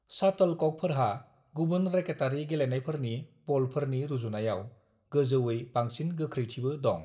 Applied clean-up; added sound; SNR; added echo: none; none; none; reverberation time 0.4 s.